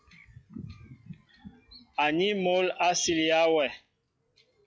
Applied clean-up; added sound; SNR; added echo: classical method log-MMSE.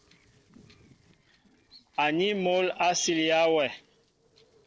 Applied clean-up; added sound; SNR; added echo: neural separator model SepFormer DNS4.